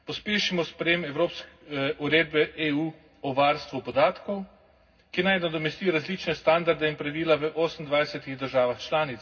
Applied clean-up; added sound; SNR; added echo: none; none; none; reverberation time 0.4 s.